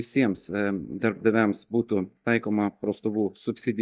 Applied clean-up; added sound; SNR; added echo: neural mask model DeepFilterNet 3.